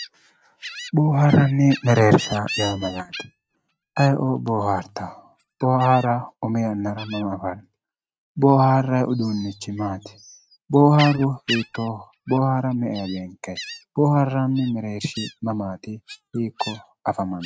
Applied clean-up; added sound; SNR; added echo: neural mask model RNNoise.